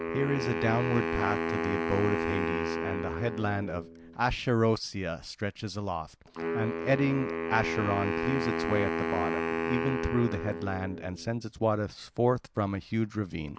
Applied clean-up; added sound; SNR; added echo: none; Wind instrument, woodwind instrument; 3 dB; none.